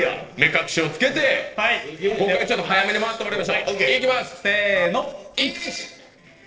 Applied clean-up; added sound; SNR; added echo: neural separator model SepFormer DNS4.